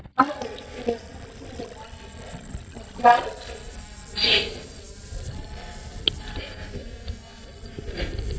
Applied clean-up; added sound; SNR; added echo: neural mask model DeepFilterNet 3.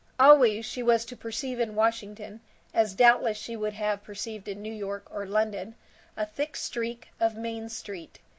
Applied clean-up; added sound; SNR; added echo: none; none; none; none.